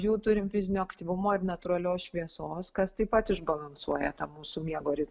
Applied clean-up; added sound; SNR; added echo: none; none; none; none.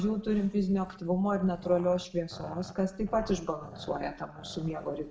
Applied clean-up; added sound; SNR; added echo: none; Growling; 18 dB; reverberation time 0.8 s.